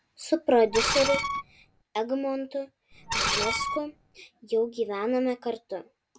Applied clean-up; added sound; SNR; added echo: none; Screech; 1 dB; none.